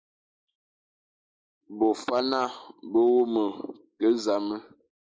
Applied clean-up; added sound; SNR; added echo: neural mask model Resemble Enhance denoiser.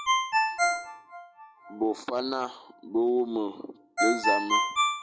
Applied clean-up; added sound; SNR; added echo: none; Ringtone; -2 dB; none.